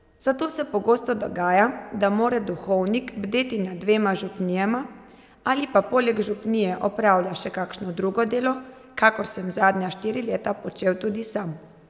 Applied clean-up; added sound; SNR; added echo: none; none; none; none.